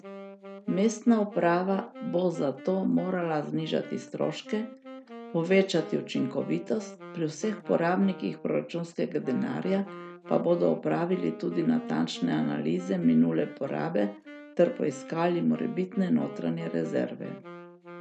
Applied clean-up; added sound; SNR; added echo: none; Wind instrument, woodwind instrument; 16 dB; none.